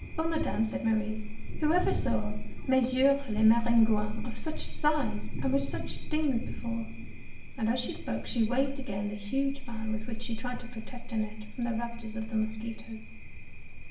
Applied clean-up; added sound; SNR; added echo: none; Thunder; 14 dB; reverberation time 0.7 s.